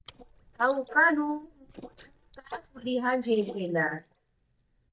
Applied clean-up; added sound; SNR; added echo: neural mask model DeepFilterNet 3.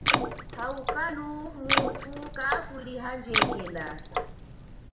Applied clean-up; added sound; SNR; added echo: none; Water / Splash, splatter; -4 dB; reverberation time 1.0 s.